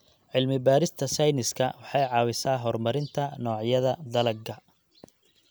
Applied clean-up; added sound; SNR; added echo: none; none; none; none.